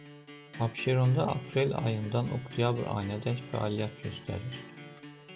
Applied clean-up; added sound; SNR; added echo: none; Acoustic guitar; 14 dB; none.